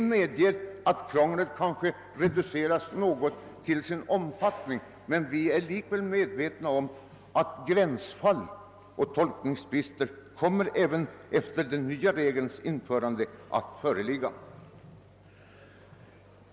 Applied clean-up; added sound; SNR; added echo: none; none; none; none.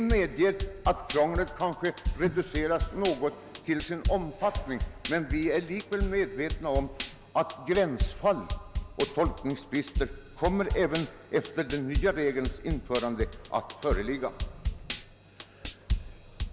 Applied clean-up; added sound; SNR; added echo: none; Drum kit; 5 dB; none.